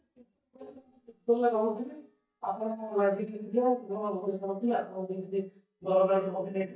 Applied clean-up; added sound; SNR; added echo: neural mask model DeepFilterNet 3.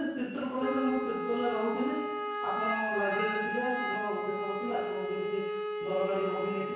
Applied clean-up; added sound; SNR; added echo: none; Wind instrument, woodwind instrument; 1 dB; reverberation time 1.1 s.